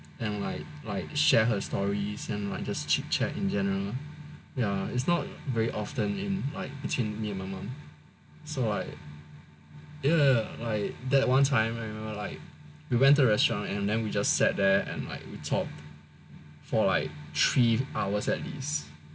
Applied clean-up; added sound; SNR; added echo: none; none; none; none.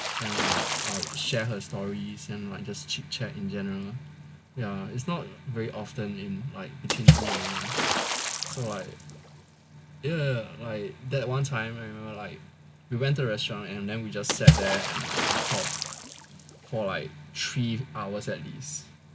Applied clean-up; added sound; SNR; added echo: none; Water / Splash, splatter; -2 dB; none.